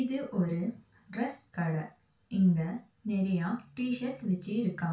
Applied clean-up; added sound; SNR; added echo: none; none; none; reverberation time 0.3 s.